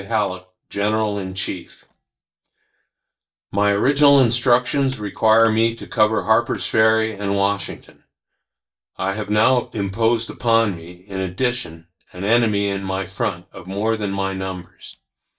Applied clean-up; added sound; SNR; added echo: neural mask model DeepFilterNet 3.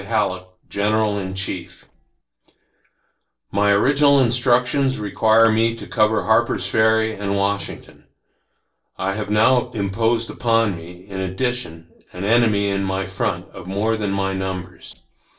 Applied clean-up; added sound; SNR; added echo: neural separator model SepFormer DNS4.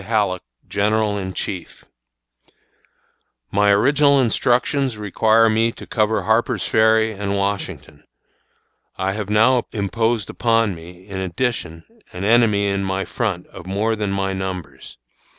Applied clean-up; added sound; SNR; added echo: none; none; none; none.